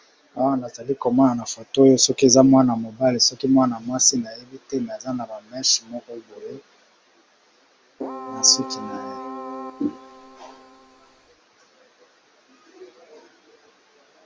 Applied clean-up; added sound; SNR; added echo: none; Keyboard (musical); 13 dB; none.